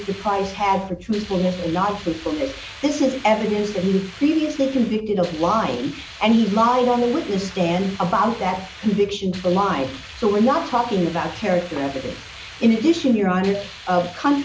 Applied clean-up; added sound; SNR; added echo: none; Hiss; 18 dB; none.